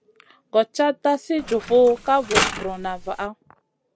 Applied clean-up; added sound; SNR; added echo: none; Mechanisms; 5 dB; none.